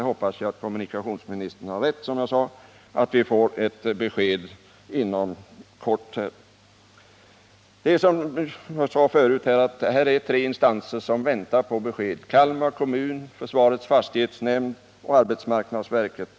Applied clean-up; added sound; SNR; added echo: none; none; none; none.